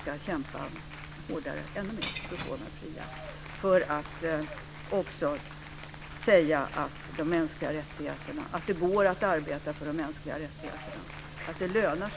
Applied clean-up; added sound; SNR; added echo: none; Applause / Cheering + Shatter / Crushing; 14 dB; none.